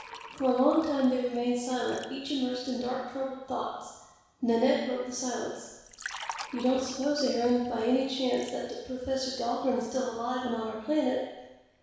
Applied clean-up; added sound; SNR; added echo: none; Liquid; 19 dB; reverberation time 1.1 s.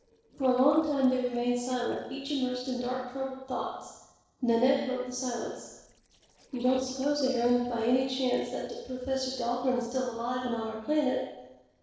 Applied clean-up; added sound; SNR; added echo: neural separator model SepFormer DNS4.